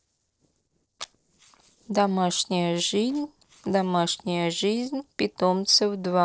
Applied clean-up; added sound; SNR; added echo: neural separator model SepFormer DNS4.